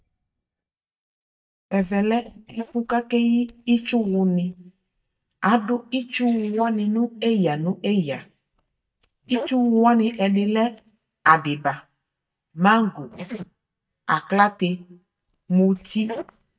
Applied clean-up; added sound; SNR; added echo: neural mask model DeepFilterNet 3.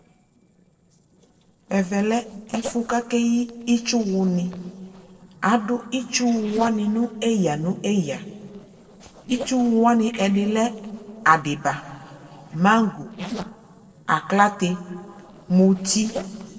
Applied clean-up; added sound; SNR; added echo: neural separator model SepFormer DNS4.